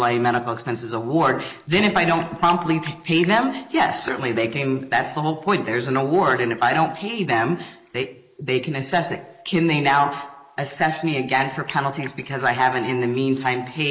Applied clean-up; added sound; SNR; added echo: neural mask model Resemble Enhance denoiser.